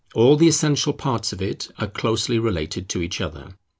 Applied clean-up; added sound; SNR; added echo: none; none; none; none.